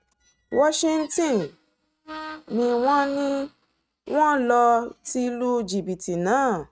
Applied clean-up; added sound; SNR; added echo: neural mask model RNNoise.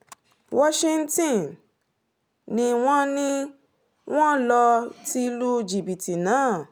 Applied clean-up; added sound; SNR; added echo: none; none; none; none.